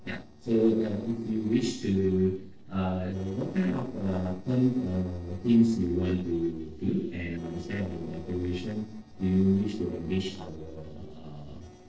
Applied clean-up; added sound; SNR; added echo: neural separator model SepFormer DNS4.